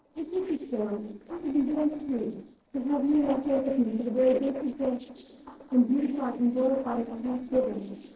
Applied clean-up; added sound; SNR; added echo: neural separator model SepFormer DNS4.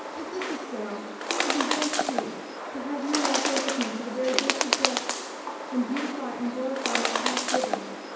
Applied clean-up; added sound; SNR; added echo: none; Bird; -3 dB; reverberation time 1.0 s.